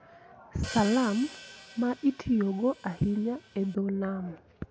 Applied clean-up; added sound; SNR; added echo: none; Hi-hat; 16 dB; none.